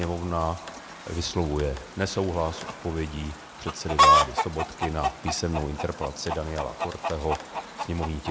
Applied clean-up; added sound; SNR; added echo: none; Chicken, rooster; -1 dB; none.